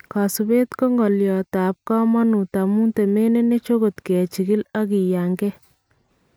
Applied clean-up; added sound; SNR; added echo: none; none; none; none.